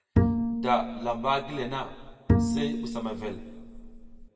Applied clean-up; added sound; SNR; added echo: none; Bowed string instrument; -4 dB; reverberation time 1.9 s.